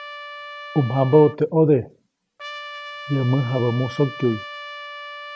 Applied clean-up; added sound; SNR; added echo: none; Trumpet; 14 dB; none.